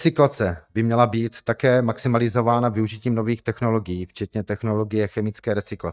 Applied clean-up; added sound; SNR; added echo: neural mask model DeepFilterNet 3.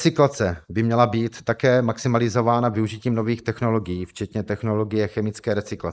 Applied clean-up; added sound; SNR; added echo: neural mask model Resemble Enhance denoiser.